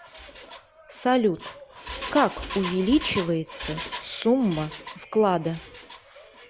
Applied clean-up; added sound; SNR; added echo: none; Engine; 13 dB; none.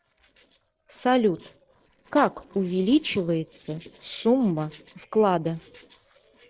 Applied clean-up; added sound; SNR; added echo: neural separator model SepFormer DNS4.